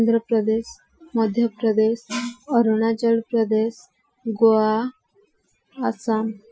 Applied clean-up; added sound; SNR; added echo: classical method Wiener filter.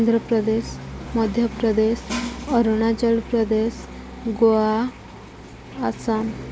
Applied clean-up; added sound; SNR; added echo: none; Motorcycle; 19 dB; none.